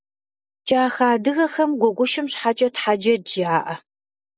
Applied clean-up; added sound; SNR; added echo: none; none; none; none.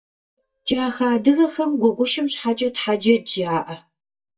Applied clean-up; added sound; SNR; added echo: neural mask model DeepFilterNet 3.